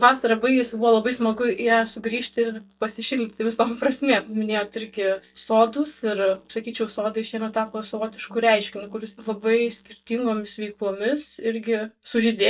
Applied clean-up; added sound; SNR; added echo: neural mask model DeepFilterNet 3.